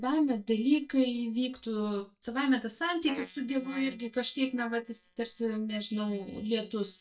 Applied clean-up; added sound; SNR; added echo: neural mask model DeepFilterNet 3.